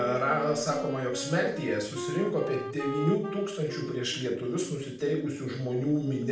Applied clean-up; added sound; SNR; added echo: none; Wind instrument, woodwind instrument; 8 dB; reverberation time 0.5 s.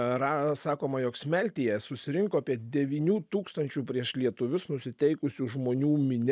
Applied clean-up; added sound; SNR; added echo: none; none; none; none.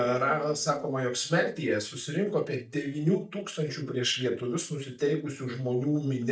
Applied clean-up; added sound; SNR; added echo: neural mask model DeepFilterNet 3.